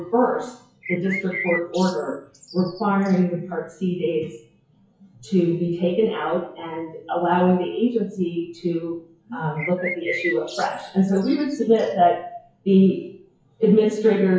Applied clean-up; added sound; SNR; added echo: classical method WPE with log-MMSE.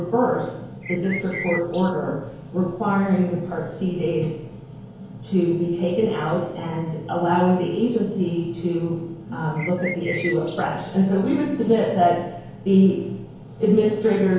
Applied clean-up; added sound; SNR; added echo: none; Bird; 13 dB; reverberation time 1.0 s.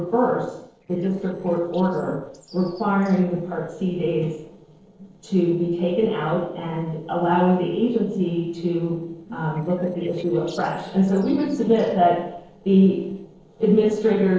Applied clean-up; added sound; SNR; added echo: neural separator model SepFormer DNS4.